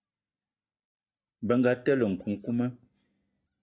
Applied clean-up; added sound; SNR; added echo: neural mask model DeepFilterNet 3.